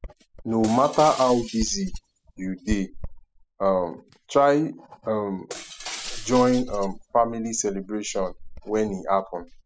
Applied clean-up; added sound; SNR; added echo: classical method spectral subtraction.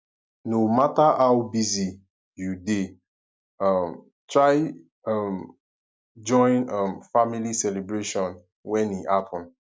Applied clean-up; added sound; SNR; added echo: none; none; none; none.